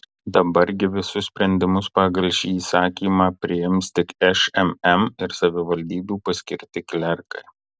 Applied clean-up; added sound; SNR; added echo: none; none; none; none.